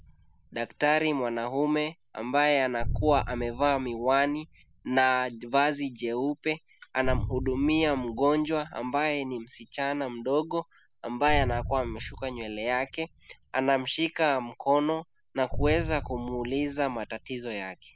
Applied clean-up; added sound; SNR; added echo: none; Boom; 9 dB; none.